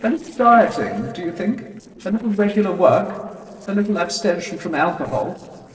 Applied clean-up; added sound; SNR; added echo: neural separator model SepFormer DNS4.